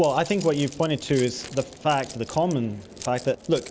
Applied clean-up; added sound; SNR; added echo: none; Keys jangling; 18 dB; none.